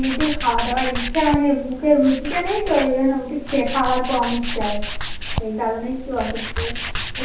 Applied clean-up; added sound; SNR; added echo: none; Tools; 4 dB; reverberation time 0.6 s.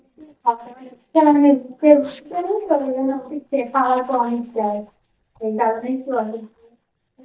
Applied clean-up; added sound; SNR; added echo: neural mask model DeepFilterNet 3.